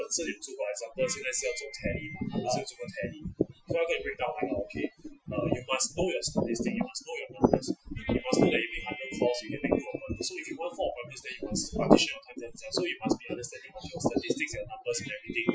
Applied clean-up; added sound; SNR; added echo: classical method Wiener filter.